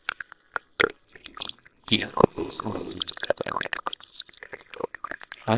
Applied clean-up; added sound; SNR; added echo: neural separator model SepFormer WHAMR!.